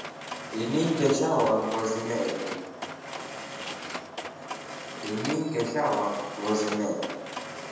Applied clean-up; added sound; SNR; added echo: none; Mechanisms; 8 dB; reverberation time 1.0 s.